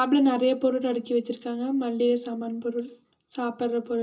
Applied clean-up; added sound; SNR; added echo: none; none; none; reverberation time 0.2 s.